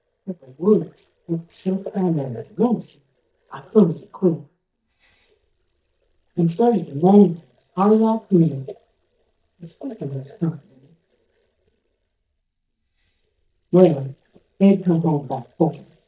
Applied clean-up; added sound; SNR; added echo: neural mask model DeepFilterNet 3.